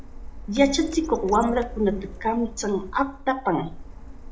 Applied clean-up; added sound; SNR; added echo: none; Printer; 12 dB; reverberation time 0.2 s.